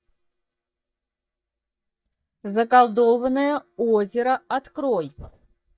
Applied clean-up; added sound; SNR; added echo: neural mask model DeepFilterNet 3.